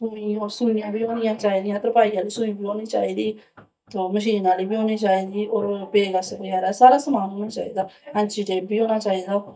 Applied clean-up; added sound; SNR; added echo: neural mask model DeepFilterNet 3.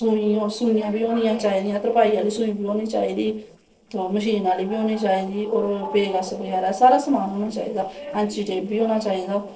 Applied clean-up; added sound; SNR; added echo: neural separator model SepFormer DNS4.